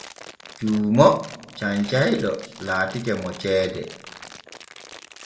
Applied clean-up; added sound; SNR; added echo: none; Crumpling, crinkling; 18 dB; reverberation time 0.5 s.